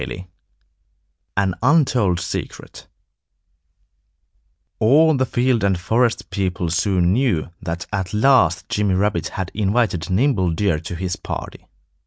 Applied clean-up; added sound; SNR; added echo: none; none; none; none.